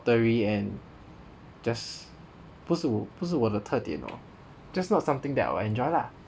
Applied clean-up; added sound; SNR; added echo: none; none; none; none.